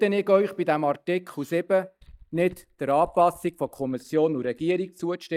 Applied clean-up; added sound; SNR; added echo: neural mask model DeepFilterNet 3.